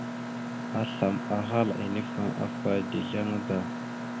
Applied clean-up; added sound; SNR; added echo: none; Mechanisms; 4 dB; none.